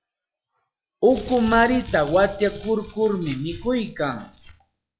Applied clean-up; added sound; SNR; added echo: classical method log-MMSE.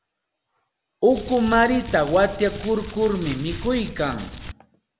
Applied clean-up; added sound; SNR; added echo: none; Crumpling, crinkling; 12 dB; none.